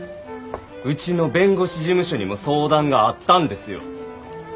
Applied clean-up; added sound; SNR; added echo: none; none; none; none.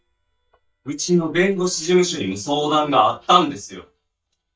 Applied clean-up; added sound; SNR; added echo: neural mask model DeepFilterNet 3.